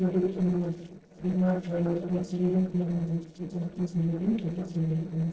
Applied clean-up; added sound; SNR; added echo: neural separator model SepFormer DNS4.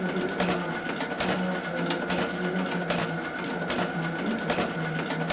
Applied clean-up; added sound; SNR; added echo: none; Mechanisms; -3 dB; reverberation time 0.9 s.